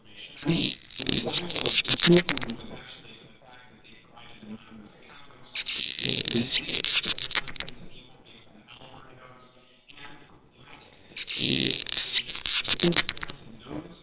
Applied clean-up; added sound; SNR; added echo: neural separator model SepFormer WHAMR!.